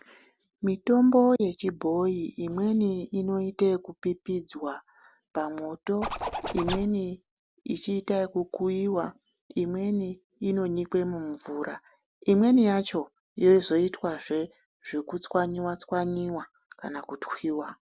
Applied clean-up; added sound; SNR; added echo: none; Zipper (clothing); 7 dB; none.